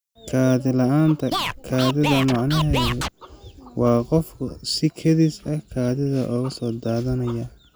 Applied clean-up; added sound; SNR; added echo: none; Scratching (performance technique); 5 dB; none.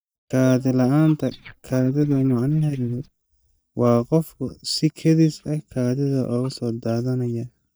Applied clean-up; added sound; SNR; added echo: neural mask model DeepFilterNet 3.